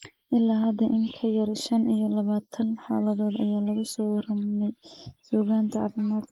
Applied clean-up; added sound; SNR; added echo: neural mask model Resemble Enhance denoiser.